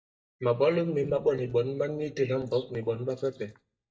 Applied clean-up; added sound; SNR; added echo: neural mask model DeepFilterNet 3.